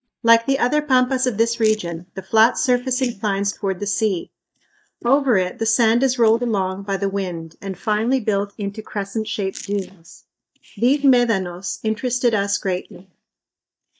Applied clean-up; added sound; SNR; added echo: neural mask model DeepFilterNet 3.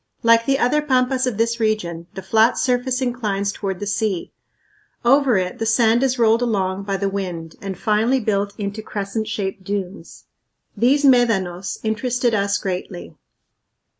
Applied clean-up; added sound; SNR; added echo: none; none; none; none.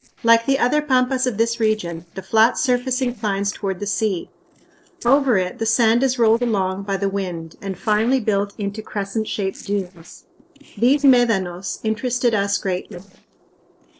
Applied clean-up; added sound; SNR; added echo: neural separator model SepFormer DNS4.